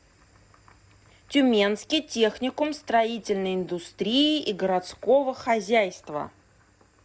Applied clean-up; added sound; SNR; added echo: none; none; none; none.